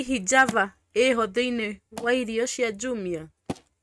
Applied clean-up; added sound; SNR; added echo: neural mask model RNNoise.